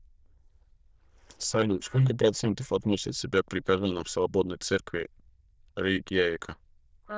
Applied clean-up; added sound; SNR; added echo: neural diffusion model UNIVERSE++.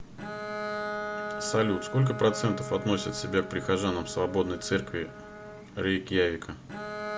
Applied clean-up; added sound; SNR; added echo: none; Bowed string instrument; 8 dB; none.